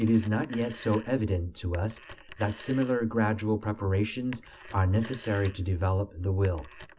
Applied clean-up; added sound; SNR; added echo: none; Telephone; 19 dB; none.